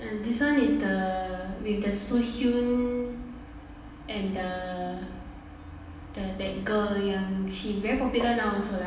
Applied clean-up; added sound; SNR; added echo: none; Tap; 12 dB; reverberation time 0.9 s.